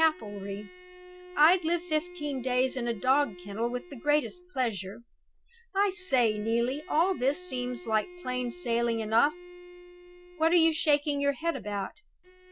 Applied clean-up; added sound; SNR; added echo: none; Bowed string instrument; 19 dB; none.